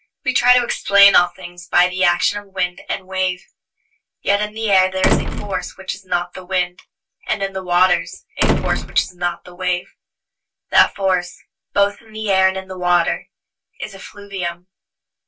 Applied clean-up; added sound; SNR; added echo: none; Slam; 2 dB; reverberation time 0.1 s.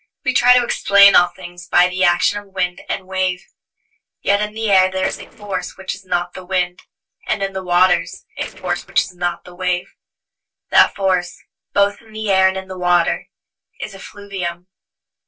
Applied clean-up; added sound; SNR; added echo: neural separator model SepFormer DNS4.